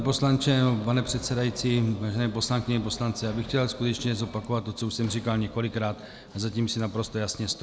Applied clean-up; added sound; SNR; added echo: none; none; none; none.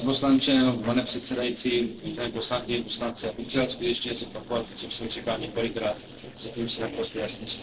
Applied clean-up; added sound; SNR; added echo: neural separator model SepFormer DNS4.